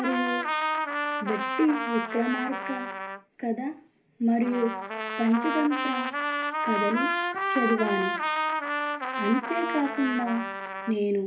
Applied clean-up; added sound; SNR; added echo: none; Trumpet; 1 dB; reverberation time 0.3 s.